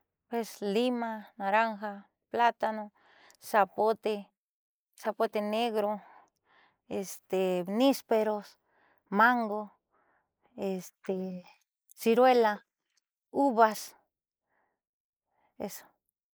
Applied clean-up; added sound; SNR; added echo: neural mask model Resemble Enhance denoiser.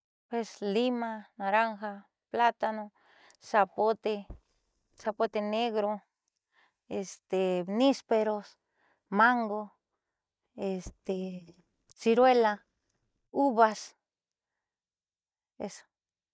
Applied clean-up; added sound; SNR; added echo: neural mask model DeepFilterNet 3.